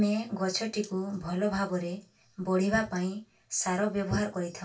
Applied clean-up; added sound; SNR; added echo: none; none; none; reverberation time 0.2 s.